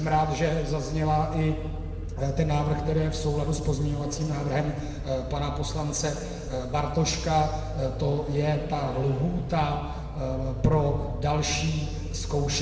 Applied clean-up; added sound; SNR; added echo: none; Vehicle; 6 dB; reverberation time 1.7 s.